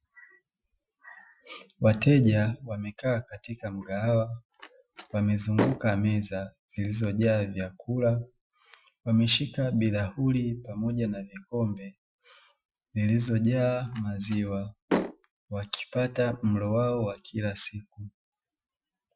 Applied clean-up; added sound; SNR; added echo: classical method Wiener filter.